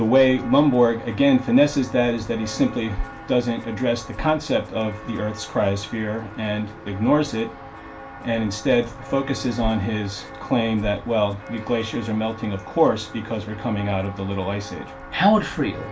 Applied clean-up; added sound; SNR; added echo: none; Walk, footsteps; 14 dB; reverberation time 0.2 s.